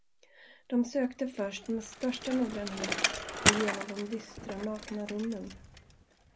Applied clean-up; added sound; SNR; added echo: none; Bicycle; 1 dB; none.